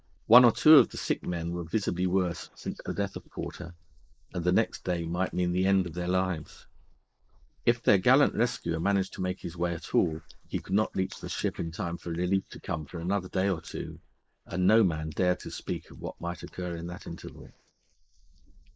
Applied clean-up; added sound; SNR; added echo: neural mask model Resemble Enhance denoiser.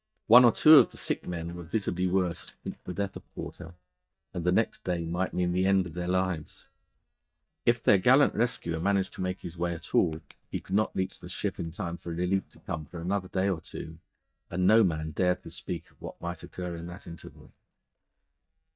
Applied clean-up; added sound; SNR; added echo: neural mask model DeepFilterNet 3.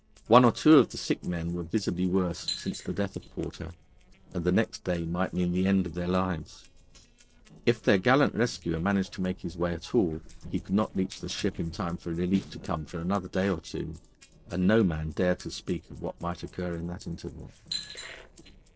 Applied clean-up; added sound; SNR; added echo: neural separator model SepFormer DNS4.